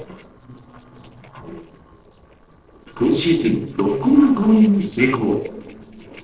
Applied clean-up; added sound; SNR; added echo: neural separator model SepFormer DNS4.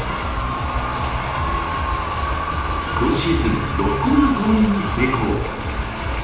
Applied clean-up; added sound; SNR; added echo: none; Car; 20 dB; reverberation time 0.7 s.